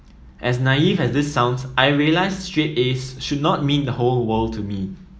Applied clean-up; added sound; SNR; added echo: none; none; none; none.